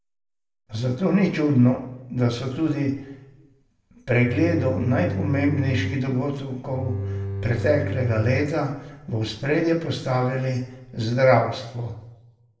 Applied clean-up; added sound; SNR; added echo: none; Bowed string instrument; 5 dB; reverberation time 0.7 s.